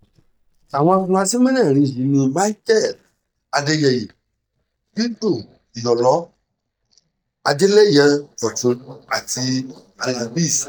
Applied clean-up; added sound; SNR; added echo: neural mask model DeepFilterNet 3.